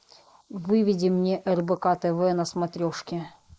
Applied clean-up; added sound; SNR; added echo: neural mask model Resemble Enhance denoiser.